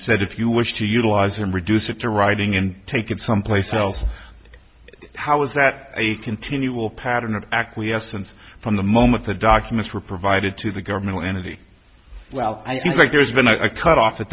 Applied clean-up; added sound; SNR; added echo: none; none; none; none.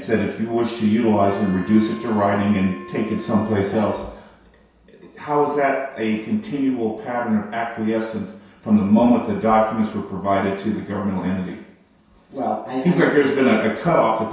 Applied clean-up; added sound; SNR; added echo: none; Wind instrument, woodwind instrument; 17 dB; reverberation time 0.7 s.